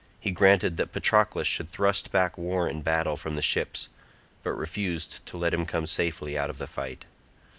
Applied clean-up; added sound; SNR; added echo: none; none; none; none.